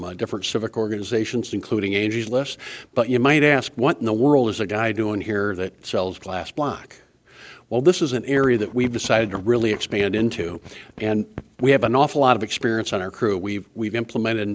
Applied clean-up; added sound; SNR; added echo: none; none; none; none.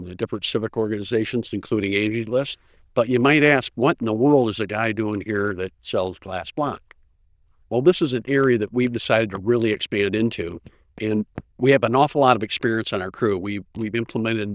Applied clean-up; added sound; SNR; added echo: neural diffusion model UNIVERSE++.